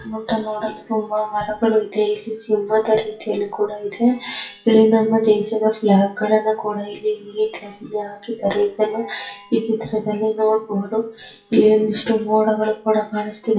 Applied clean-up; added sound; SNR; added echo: classical method WPE with log-MMSE.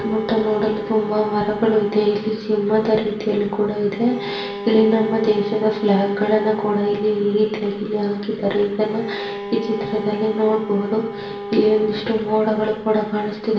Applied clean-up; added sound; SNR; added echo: none; Bowed string instrument; 12 dB; reverberation time 0.8 s.